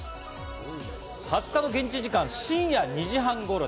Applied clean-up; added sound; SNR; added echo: none; none; none; none.